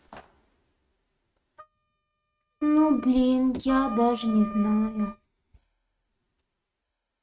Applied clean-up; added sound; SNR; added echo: neural mask model RNNoise.